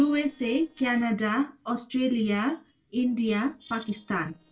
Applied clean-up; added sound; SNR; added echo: neural separator model SepFormer DNS4.